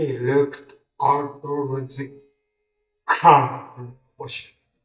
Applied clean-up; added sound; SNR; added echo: neural mask model DeepFilterNet 3.